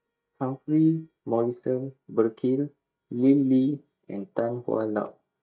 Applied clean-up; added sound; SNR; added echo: neural mask model DeepFilterNet 3.